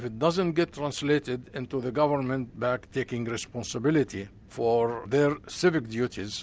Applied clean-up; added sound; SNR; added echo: none; none; none; none.